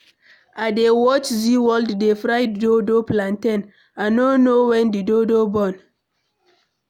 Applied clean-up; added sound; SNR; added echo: none; none; none; none.